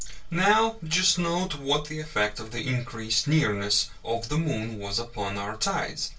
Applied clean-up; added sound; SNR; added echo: none; none; none; reverberation time 0.2 s.